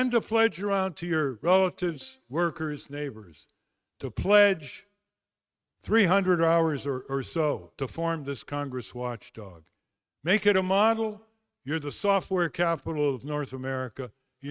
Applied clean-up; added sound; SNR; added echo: neural mask model RNNoise.